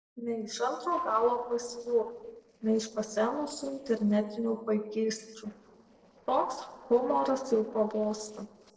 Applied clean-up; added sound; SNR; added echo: neural separator model SepFormer DNS4.